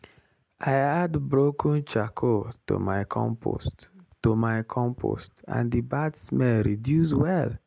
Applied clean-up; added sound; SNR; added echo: none; none; none; none.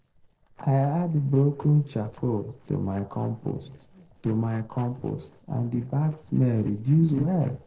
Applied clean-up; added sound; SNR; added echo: neural separator model SepFormer DNS4.